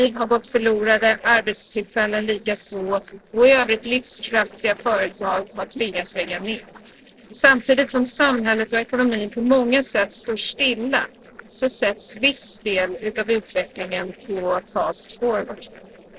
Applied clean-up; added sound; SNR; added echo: neural separator model SepFormer DNS4.